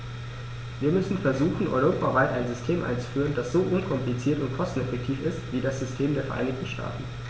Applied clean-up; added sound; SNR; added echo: none; none; none; none.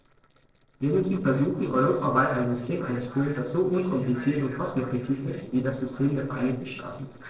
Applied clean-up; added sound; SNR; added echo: neural separator model SepFormer DNS4.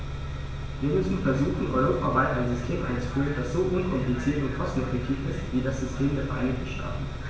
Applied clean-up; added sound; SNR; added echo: none; Bus; 7 dB; reverberation time 0.8 s.